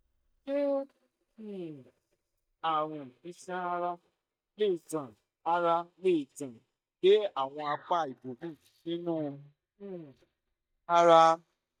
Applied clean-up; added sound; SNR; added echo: neural mask model DeepFilterNet 3.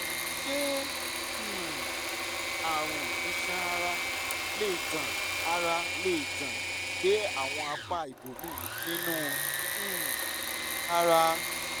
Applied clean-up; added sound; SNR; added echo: none; Engine / Mechanisms; -1 dB; none.